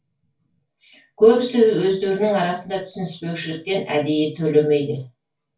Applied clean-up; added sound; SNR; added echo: none; none; none; reverberation time 0.2 s.